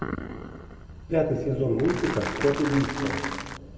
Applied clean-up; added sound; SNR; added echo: none; Applause; 7 dB; reverberation time 2.0 s.